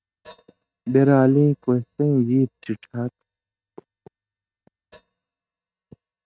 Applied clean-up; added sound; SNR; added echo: neural mask model RNNoise.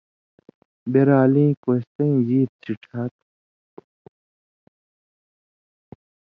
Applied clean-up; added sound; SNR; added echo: none; none; none; none.